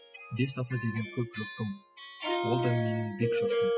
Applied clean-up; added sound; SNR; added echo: classical method spectral subtraction.